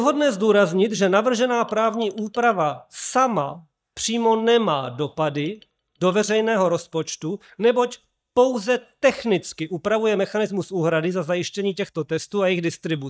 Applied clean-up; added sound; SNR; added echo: neural mask model DeepFilterNet 3.